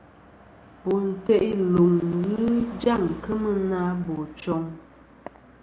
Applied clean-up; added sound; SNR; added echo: none; Car passing by; 20 dB; none.